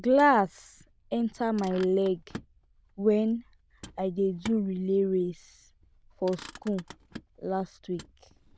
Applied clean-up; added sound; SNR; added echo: neural diffusion model UNIVERSE++.